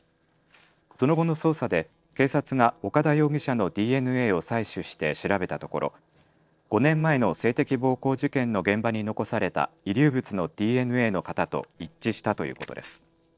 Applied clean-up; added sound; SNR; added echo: neural separator model SepFormer DNS4.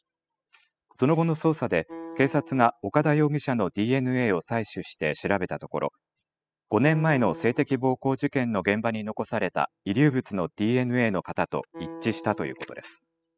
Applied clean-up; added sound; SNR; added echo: classical method spectral subtraction.